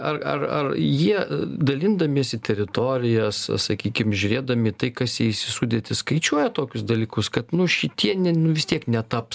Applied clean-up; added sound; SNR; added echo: none; none; none; none.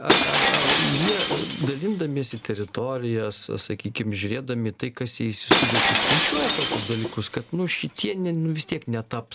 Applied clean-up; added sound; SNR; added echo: none; Shatter; -4 dB; none.